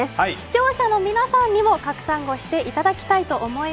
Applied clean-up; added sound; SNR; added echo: none; none; none; none.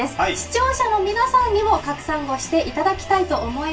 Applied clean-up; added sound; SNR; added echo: none; none; none; reverberation time 0.2 s.